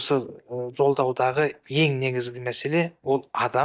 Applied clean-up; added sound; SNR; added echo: neural mask model DeepFilterNet 3.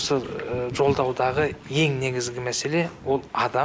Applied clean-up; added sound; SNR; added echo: none; Thunder / Wind; 16 dB; none.